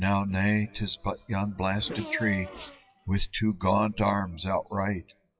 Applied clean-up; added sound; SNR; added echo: classical method WPE with log-MMSE.